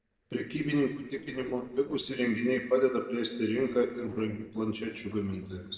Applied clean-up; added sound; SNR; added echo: neural separator model SepFormer DNS4.